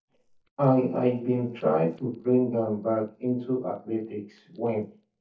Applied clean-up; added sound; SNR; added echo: neural mask model DeepFilterNet 3.